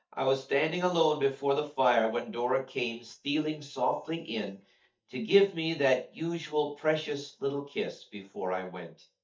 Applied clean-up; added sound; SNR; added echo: neural mask model DeepFilterNet 3.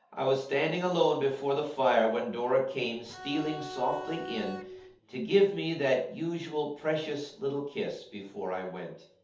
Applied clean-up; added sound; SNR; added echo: none; Bowed string instrument; 11 dB; reverberation time 0.6 s.